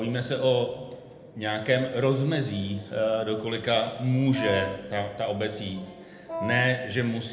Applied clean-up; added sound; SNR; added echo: none; Wind instrument, woodwind instrument; 8 dB; reverberation time 0.9 s.